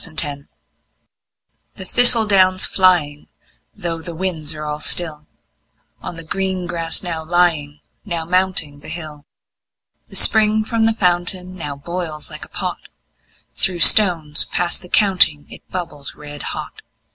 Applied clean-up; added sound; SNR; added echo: none; none; none; none.